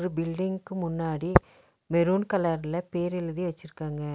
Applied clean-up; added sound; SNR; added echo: none; Tap; 3 dB; none.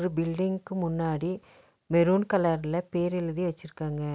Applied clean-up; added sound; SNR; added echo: none; none; none; none.